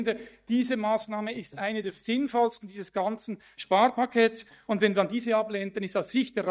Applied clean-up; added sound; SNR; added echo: neural mask model DeepFilterNet 3.